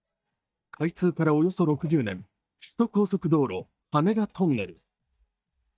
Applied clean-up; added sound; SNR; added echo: neural mask model DeepFilterNet 3.